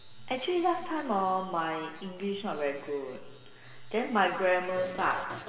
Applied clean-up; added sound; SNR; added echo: none; none; none; reverberation time 2.3 s.